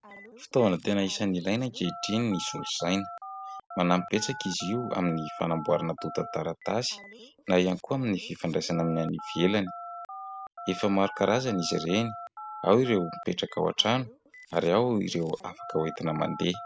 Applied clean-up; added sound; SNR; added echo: none; Telephone; 14 dB; none.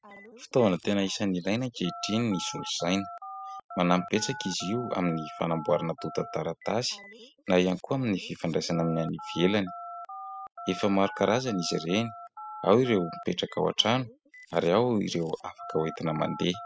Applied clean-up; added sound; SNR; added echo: classical method spectral subtraction.